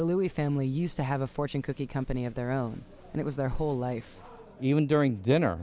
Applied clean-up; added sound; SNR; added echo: none; none; none; none.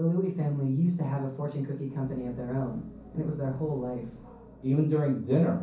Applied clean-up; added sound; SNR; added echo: none; Piano; 19 dB; reverberation time 0.6 s.